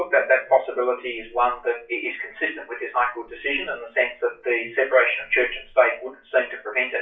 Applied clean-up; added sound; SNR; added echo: classical method WPE with log-MMSE.